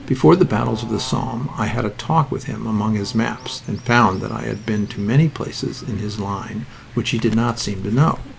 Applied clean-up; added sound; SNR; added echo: none; Bird / Fowl; 18 dB; none.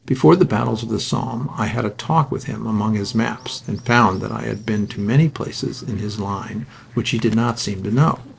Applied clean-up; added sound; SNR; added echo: neural separator model SepFormer DNS4.